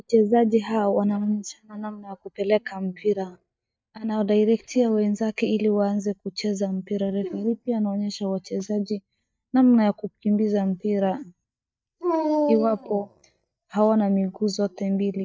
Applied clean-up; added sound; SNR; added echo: neural mask model DeepFilterNet 3.